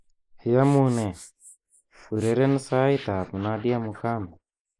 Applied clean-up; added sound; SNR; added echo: neural mask model Resemble Enhance denoiser.